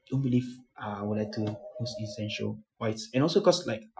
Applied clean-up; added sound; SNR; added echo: classical method Wiener filter.